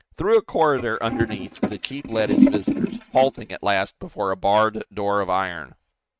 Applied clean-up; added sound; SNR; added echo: neural mask model RNNoise.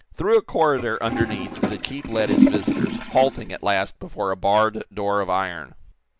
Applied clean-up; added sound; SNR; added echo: none; Toilet flush; 0 dB; none.